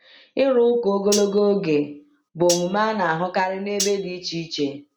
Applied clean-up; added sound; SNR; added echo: none; Cutlery, silverware; 12 dB; none.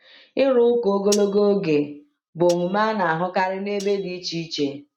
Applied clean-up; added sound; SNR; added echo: neural mask model RNNoise.